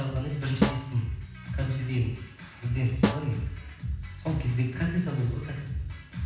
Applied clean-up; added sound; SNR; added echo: none; Snare drum; 3 dB; reverberation time 0.9 s.